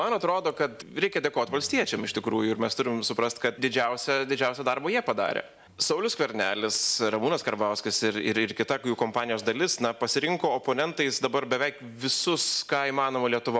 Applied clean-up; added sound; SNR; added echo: none; none; none; none.